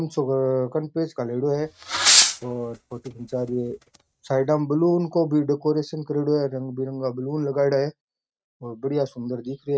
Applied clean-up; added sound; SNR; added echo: neural mask model RNNoise.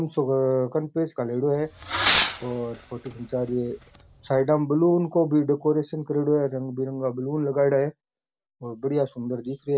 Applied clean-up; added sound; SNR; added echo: none; Fireworks; -1 dB; none.